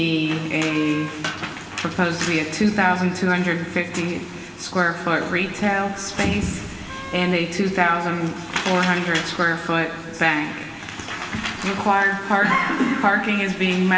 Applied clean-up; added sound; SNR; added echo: none; Wind instrument, woodwind instrument; 16 dB; reverberation time 2.5 s.